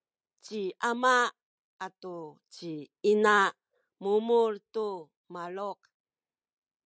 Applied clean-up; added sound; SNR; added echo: none; none; none; none.